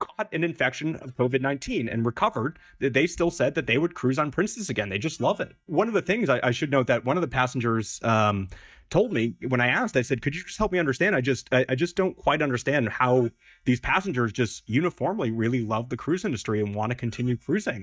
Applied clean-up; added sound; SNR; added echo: neural mask model DeepFilterNet 3.